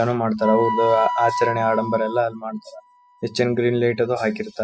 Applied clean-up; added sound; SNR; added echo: classical method spectral subtraction.